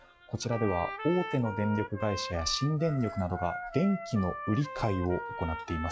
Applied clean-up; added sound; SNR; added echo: classical method log-MMSE.